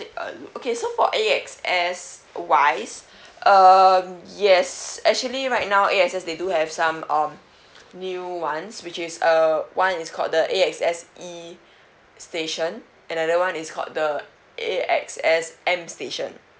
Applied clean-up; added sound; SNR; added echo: none; none; none; none.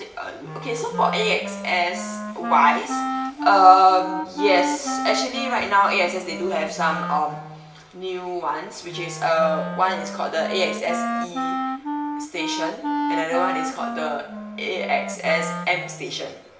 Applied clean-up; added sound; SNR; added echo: none; Wind instrument, woodwind instrument; 7 dB; reverberation time 0.8 s.